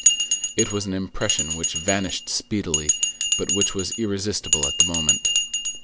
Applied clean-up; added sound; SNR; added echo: none; Bell; -4 dB; none.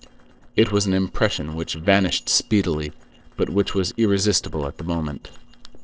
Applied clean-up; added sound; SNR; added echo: neural separator model SepFormer DNS4.